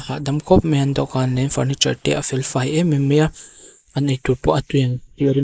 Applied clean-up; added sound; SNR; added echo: neural mask model Resemble Enhance denoiser.